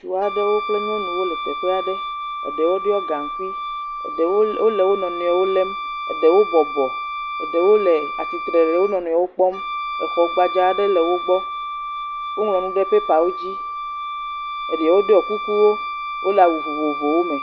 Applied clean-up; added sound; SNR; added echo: none; Wind instrument, woodwind instrument; 7 dB; none.